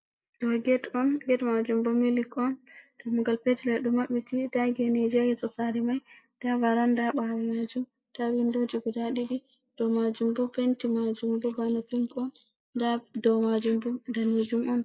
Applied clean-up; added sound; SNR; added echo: neural mask model Resemble Enhance denoiser.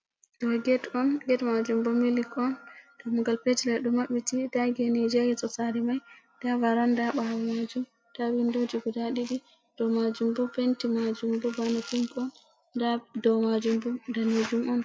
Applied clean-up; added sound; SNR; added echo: none; none; none; none.